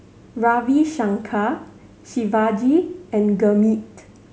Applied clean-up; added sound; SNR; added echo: none; none; none; none.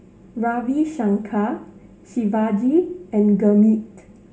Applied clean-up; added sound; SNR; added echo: none; none; none; reverberation time 0.2 s.